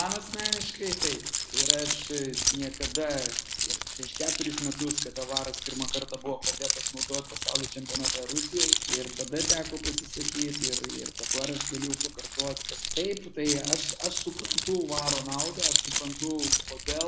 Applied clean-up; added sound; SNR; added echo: none; Keys jangling; -4 dB; none.